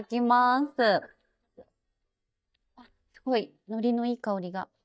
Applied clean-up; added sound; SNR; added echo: neural mask model DeepFilterNet 3.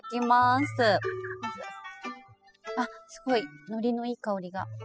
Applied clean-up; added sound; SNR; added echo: classical method spectral subtraction.